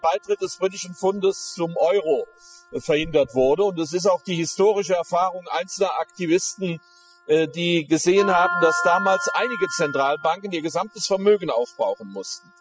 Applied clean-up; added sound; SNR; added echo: classical method spectral subtraction.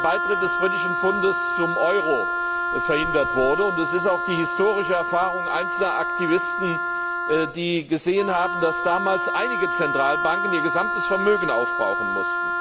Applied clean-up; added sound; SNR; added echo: none; Wind instrument, woodwind instrument; 0 dB; none.